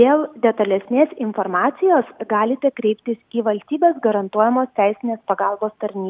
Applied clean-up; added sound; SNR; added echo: none; none; none; none.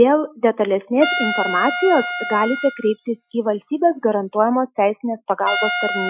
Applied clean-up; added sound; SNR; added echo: classical method Wiener filter.